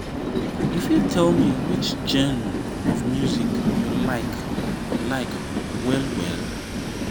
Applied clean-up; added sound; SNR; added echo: none; Train; -2 dB; none.